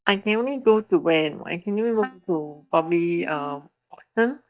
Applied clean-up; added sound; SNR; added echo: neural mask model DeepFilterNet 3.